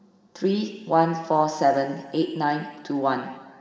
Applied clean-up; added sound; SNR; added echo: none; none; none; reverberation time 1.6 s.